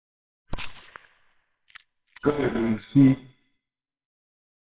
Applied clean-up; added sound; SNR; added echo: neural separator model SepFormer WHAMR!.